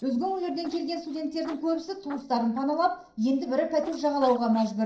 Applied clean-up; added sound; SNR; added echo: neural separator model SepFormer DNS4.